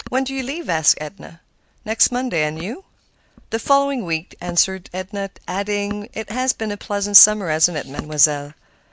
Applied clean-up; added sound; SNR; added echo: none; none; none; none.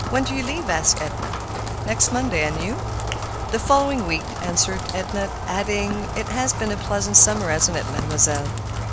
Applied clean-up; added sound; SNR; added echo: none; Rain; 4 dB; none.